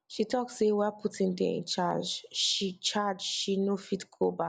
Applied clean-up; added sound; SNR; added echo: none; none; none; none.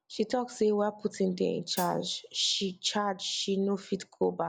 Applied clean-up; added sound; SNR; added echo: none; Hi-hat; 12 dB; none.